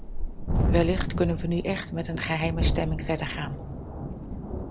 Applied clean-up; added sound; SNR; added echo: none; Thunderstorm; -1 dB; none.